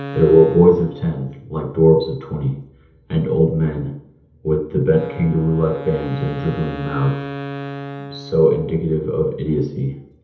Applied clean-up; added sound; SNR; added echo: none; Wind instrument, woodwind instrument; 15 dB; reverberation time 0.8 s.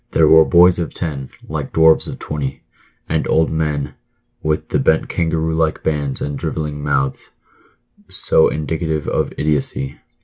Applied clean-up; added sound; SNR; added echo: none; none; none; none.